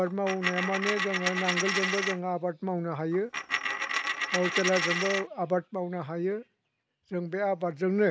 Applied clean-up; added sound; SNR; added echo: none; Coin (dropping); 0 dB; none.